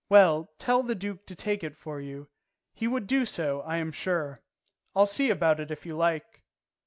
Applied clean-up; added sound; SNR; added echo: none; none; none; none.